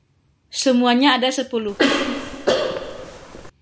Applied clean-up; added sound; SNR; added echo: none; Cough; 0 dB; none.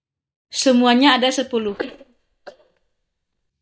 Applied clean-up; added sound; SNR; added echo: neural mask model DeepFilterNet 3.